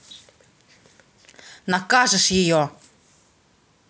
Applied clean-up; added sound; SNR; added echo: none; none; none; none.